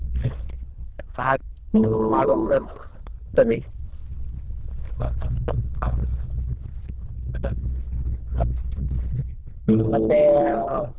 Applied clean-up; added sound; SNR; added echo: neural diffusion model UNIVERSE++.